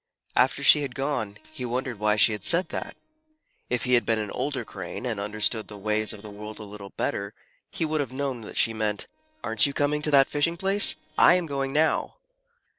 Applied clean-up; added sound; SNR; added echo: neural separator model SepFormer DNS4.